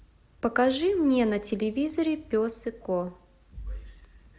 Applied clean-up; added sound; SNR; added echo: none; none; none; none.